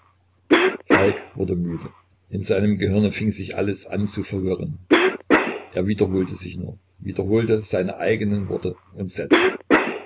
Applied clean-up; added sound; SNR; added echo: none; Cough; 0 dB; none.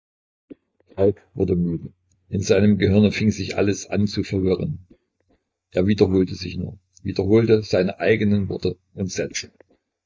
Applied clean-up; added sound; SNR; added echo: neural mask model DeepFilterNet 3.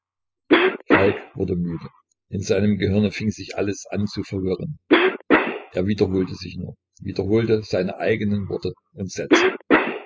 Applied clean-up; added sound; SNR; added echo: classical method spectral subtraction.